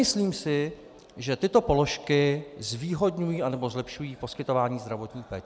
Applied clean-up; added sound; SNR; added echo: none; none; none; none.